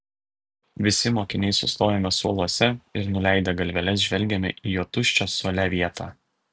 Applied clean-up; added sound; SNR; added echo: none; none; none; none.